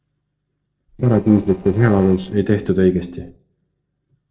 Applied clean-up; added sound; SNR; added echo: neural separator model SepFormer DNS4.